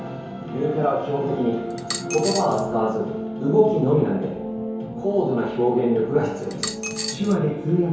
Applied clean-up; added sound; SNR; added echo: none; Coin (dropping); 10 dB; reverberation time 1.0 s.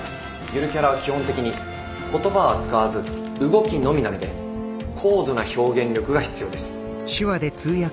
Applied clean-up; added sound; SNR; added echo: none; none; none; none.